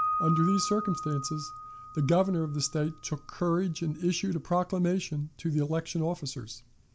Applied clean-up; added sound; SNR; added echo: none; Piano; 9 dB; none.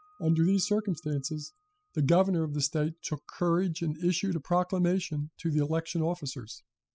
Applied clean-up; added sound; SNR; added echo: classical method spectral subtraction.